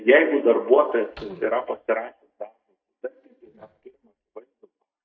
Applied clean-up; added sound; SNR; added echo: neural mask model DeepFilterNet 3.